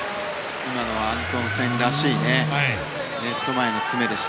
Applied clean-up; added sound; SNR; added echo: none; Livestock, farm animals, working animals; 6 dB; none.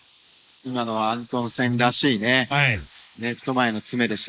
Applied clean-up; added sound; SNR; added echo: neural mask model Resemble Enhance denoiser.